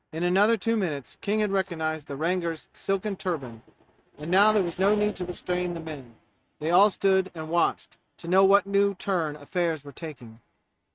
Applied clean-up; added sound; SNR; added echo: neural mask model RNNoise.